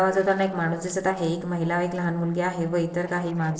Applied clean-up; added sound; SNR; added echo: neural separator model SepFormer DNS4.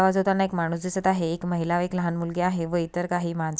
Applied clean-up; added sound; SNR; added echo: none; none; none; none.